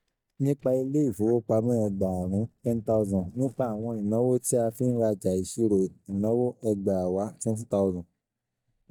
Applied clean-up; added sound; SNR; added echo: neural mask model DeepFilterNet 3.